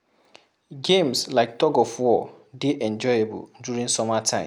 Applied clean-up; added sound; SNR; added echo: none; none; none; none.